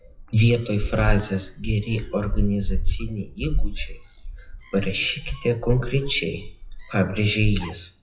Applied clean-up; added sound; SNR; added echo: classical method WPE with log-MMSE.